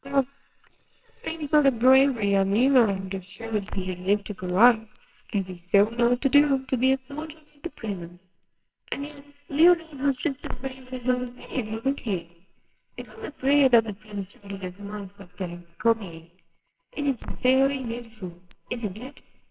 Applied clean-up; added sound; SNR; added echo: neural separator model SepFormer WHAMR!.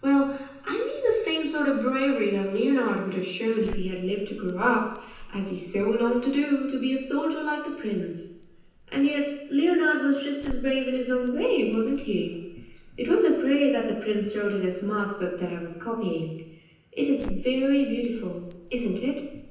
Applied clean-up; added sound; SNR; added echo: none; Crackle; 16 dB; reverberation time 0.9 s.